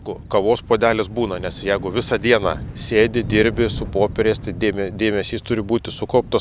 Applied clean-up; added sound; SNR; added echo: none; none; none; none.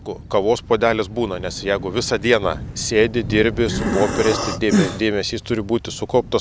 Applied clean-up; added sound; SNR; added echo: none; Breathing; 1 dB; none.